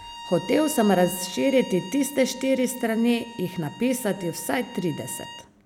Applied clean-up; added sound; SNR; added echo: none; Bowed string instrument; 16 dB; none.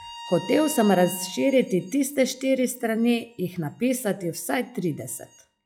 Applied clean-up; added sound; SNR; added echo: classical method log-MMSE.